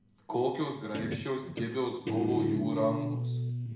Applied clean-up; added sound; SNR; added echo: none; Guitar; 0 dB; reverberation time 0.7 s.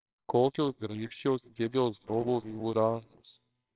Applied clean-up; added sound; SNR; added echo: neural separator model SepFormer WHAMR!.